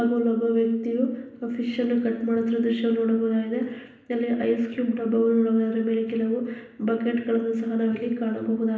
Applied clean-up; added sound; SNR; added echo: none; none; none; reverberation time 0.8 s.